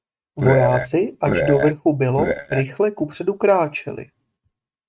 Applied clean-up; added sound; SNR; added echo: neural mask model RNNoise.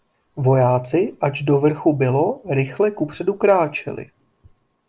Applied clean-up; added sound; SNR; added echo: none; none; none; none.